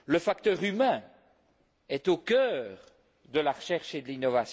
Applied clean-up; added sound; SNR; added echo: none; none; none; none.